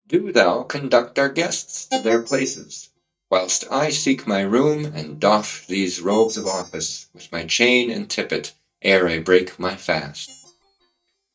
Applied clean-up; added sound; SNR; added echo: neural mask model DeepFilterNet 3.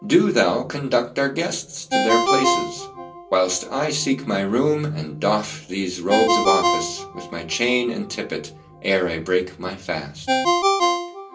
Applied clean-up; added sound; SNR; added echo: none; Ringtone; 2 dB; reverberation time 0.3 s.